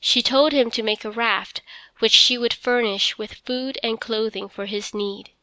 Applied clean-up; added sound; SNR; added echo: none; none; none; none.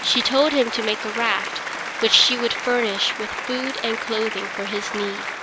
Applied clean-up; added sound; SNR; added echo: none; Applause; 6 dB; none.